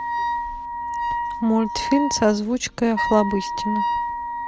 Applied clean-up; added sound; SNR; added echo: none; Wind instrument, woodwind instrument; 3 dB; none.